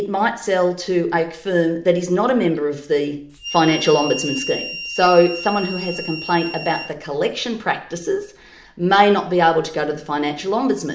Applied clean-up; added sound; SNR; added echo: none; Harmonica; 10 dB; reverberation time 0.6 s.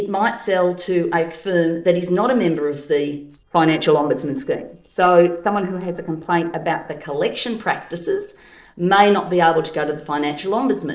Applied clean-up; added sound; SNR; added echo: neural separator model SepFormer DNS4.